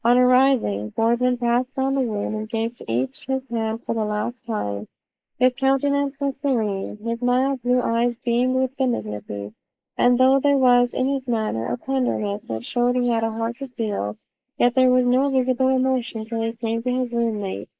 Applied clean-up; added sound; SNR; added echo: neural mask model Resemble Enhance denoiser.